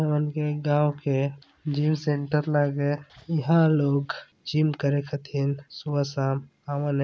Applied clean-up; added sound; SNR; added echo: none; none; none; none.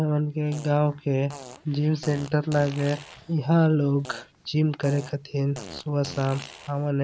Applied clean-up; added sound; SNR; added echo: none; Fart; 18 dB; none.